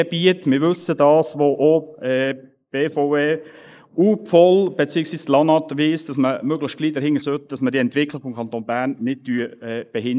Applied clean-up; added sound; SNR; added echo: neural mask model Resemble Enhance denoiser.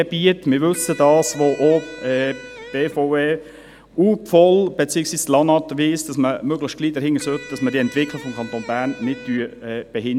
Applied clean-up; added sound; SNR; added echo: none; Electric guitar; 18 dB; none.